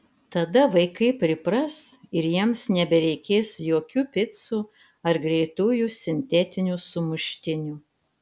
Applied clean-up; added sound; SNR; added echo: none; none; none; none.